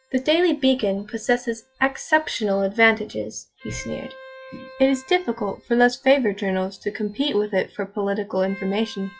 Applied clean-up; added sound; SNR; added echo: classical method log-MMSE.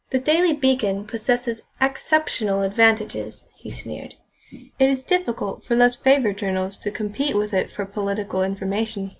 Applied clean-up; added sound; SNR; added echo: none; none; none; none.